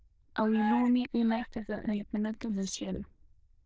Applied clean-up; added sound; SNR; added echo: neural diffusion model UNIVERSE++.